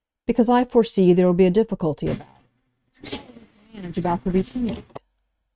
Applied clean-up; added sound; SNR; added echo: neural mask model RNNoise.